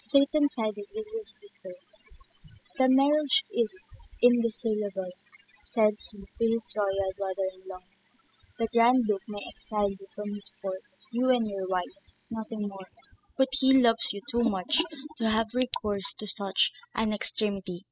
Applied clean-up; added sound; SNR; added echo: classical method spectral subtraction.